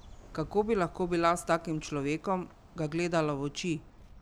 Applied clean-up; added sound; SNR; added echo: none; Bird; 19 dB; none.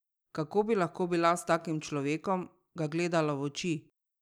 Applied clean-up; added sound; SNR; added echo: none; none; none; none.